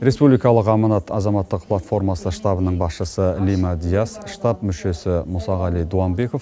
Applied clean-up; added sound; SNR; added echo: none; none; none; none.